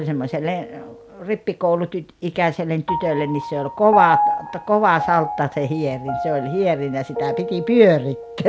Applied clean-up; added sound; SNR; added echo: none; Piano; 6 dB; none.